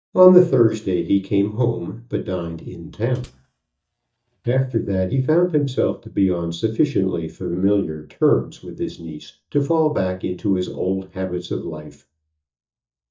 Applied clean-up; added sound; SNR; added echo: neural mask model DeepFilterNet 3.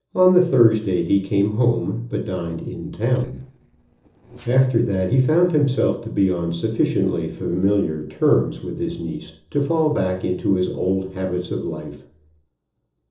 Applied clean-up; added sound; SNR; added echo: neural separator model SepFormer DNS4.